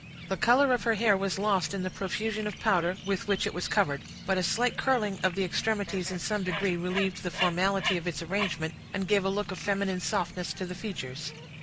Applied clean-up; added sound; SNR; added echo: none; Bird; 11 dB; none.